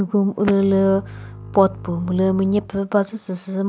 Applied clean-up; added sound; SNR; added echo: none; Bowed string instrument; 16 dB; none.